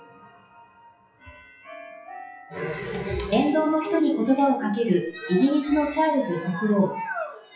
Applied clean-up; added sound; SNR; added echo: classical method WPE with log-MMSE.